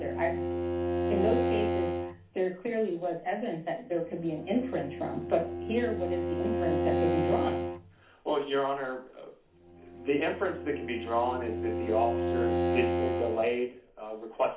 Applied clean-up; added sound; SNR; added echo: none; Bowed string instrument; 1 dB; reverberation time 0.4 s.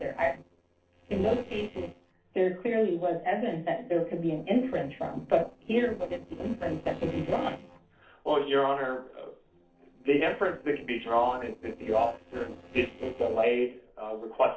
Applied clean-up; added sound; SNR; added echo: neural separator model SepFormer DNS4.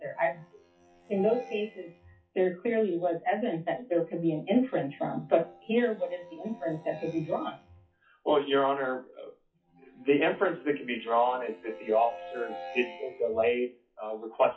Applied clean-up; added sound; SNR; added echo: classical method WPE with log-MMSE.